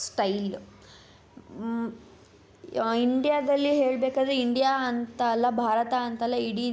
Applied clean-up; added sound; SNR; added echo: none; none; none; none.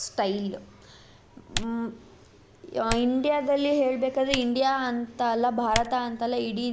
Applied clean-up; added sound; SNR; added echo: none; Typing; 12 dB; none.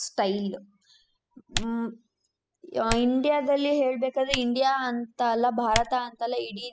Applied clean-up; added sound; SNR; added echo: classical method spectral subtraction.